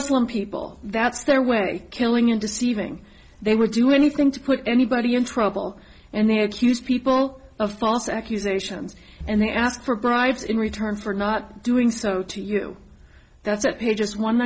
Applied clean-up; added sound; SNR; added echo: none; none; none; none.